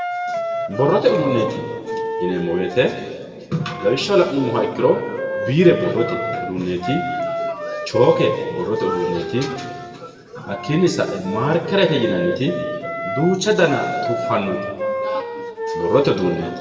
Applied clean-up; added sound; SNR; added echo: none; Wind instrument, woodwind instrument; 6 dB; reverberation time 1.7 s.